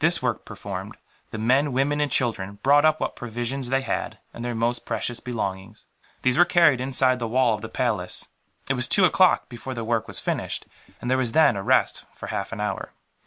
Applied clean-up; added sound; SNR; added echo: none; none; none; none.